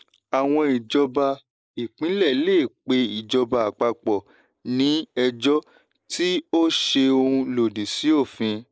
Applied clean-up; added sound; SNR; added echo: neural mask model Resemble Enhance denoiser.